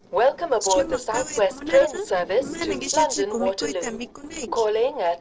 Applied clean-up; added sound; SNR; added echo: neural separator model SepFormer DNS4.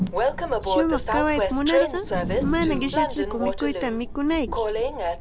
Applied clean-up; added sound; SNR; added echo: none; Train; -1 dB; none.